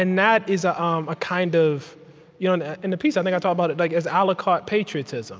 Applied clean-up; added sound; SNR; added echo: none; none; none; none.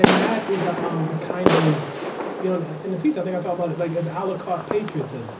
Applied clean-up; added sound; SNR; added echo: none; Fireworks; 0 dB; reverberation time 0.4 s.